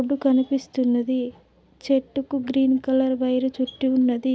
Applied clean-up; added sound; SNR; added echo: none; none; none; none.